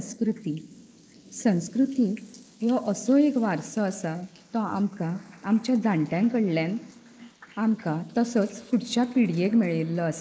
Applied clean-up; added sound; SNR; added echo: neural mask model Resemble Enhance denoiser.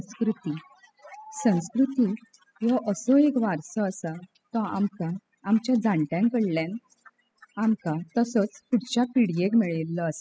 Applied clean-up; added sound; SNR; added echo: classical method spectral subtraction.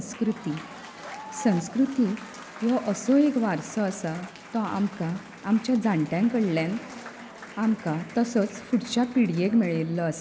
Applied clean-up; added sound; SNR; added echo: none; Applause / Crowd / Cheering; 17 dB; none.